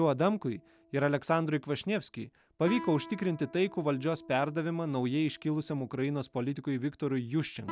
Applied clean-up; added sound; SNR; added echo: none; Guitar; 18 dB; none.